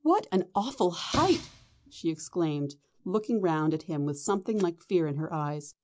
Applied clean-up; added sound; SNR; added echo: none; Explosion; 11 dB; none.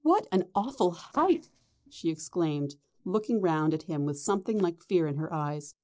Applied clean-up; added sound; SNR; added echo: neural separator model SepFormer DNS4.